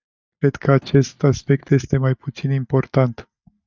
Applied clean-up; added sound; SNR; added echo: neural mask model DeepFilterNet 3.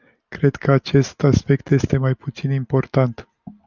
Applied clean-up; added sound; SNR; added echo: none; none; none; none.